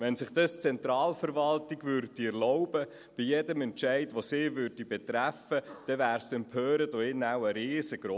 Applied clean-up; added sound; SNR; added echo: none; none; none; none.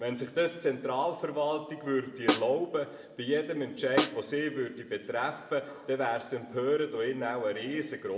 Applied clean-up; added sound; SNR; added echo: none; Snare drum; 1 dB; reverberation time 1.1 s.